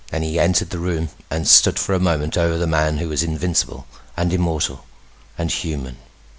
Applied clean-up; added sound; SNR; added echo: none; none; none; none.